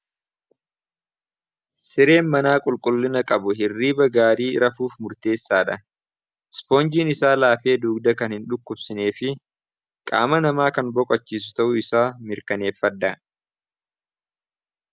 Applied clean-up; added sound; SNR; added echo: none; none; none; none.